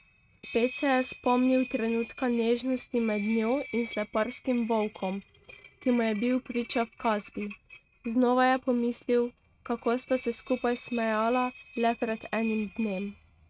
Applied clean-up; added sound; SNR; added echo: neural mask model RNNoise.